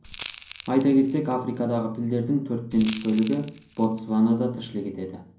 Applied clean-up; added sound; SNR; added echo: none; Crackle; 10 dB; reverberation time 0.6 s.